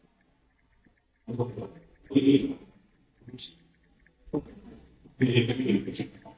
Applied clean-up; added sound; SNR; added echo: neural mask model DeepFilterNet 3.